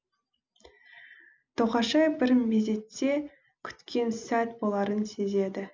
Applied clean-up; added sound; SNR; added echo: none; none; none; none.